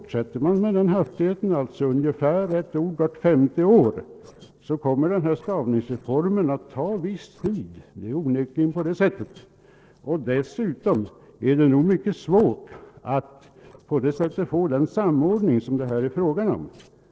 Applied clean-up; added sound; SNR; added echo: neural separator model SepFormer DNS4.